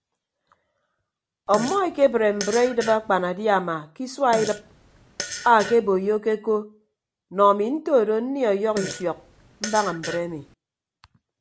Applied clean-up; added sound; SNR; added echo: none; Fart; 12 dB; none.